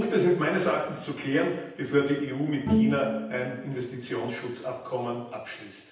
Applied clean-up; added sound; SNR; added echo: none; Bowed string instrument; 3 dB; reverberation time 0.9 s.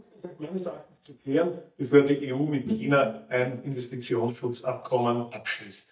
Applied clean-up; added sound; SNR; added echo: neural mask model DeepFilterNet 3.